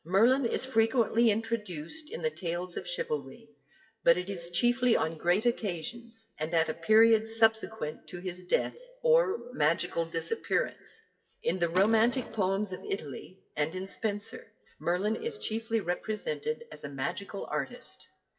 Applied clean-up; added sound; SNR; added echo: classical method WPE with log-MMSE.